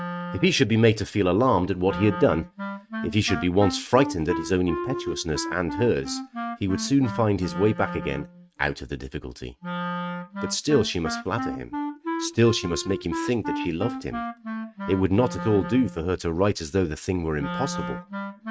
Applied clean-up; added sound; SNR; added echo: neural mask model RNNoise.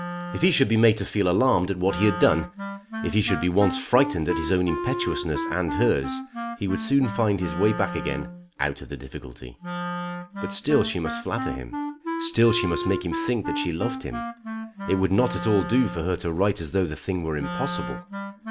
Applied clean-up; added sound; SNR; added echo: none; Wind instrument, woodwind instrument; 8 dB; none.